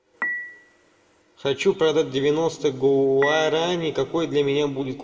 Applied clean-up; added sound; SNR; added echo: none; Dishes, pots, and pans / Chink, clink; 10 dB; reverberation time 1.6 s.